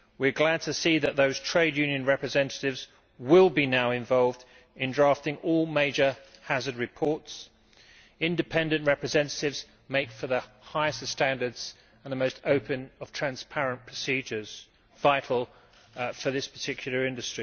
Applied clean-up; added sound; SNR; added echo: none; none; none; none.